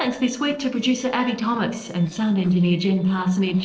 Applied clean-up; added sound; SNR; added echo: neural separator model SepFormer DNS4.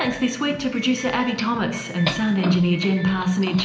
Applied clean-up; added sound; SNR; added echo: none; Doorbell; 12 dB; reverberation time 0.8 s.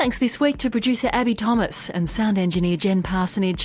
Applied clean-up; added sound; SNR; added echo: none; none; none; none.